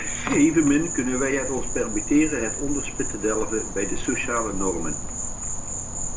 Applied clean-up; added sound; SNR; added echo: none; Insect; 4 dB; reverberation time 0.4 s.